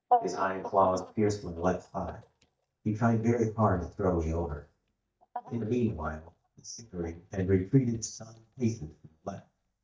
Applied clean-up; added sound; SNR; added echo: neural mask model DeepFilterNet 3.